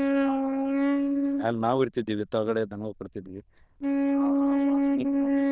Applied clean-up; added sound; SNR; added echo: neural diffusion model UNIVERSE++.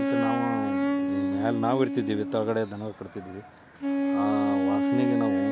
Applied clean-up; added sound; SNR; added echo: none; Wind instrument, woodwind instrument; -3 dB; none.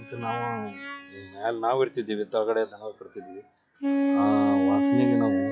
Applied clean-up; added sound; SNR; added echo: classical method log-MMSE.